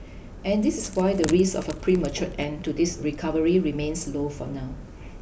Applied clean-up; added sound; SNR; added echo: none; Wood; 19 dB; none.